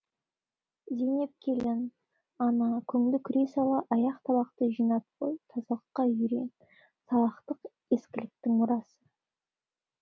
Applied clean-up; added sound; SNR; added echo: none; none; none; none.